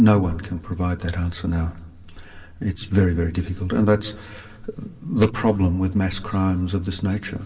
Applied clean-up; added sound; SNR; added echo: none; none; none; reverberation time 1.6 s.